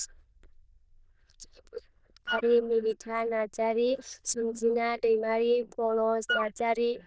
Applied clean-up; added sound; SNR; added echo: neural diffusion model UNIVERSE++.